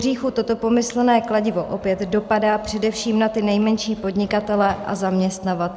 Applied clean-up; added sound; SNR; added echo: none; none; none; none.